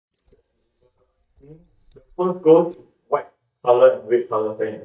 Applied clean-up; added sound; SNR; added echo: neural mask model DeepFilterNet 3.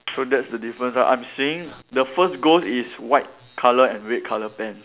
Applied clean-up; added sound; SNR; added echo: none; none; none; none.